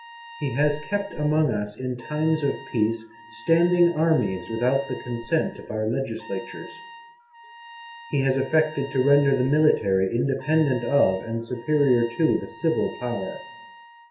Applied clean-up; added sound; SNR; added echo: none; Trumpet; 19 dB; reverberation time 0.5 s.